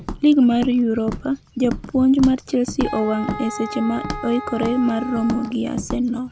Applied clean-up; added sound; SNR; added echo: none; Wind instrument, woodwind instrument + Walk, footsteps; 10 dB; none.